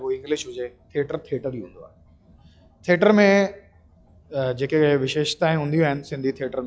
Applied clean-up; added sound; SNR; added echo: classical method log-MMSE.